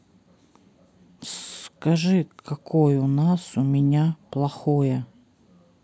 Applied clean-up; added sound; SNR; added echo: none; none; none; none.